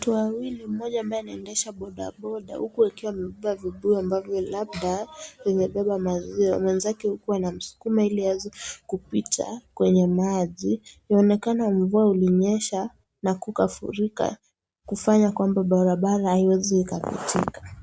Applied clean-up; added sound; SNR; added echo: none; none; none; none.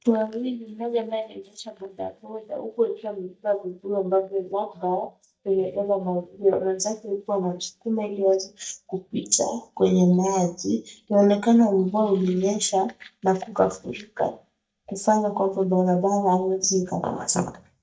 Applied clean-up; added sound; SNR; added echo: neural mask model DeepFilterNet 3.